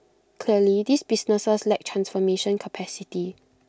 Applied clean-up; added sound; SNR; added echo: none; none; none; none.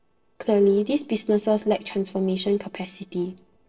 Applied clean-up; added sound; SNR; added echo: neural separator model SepFormer DNS4.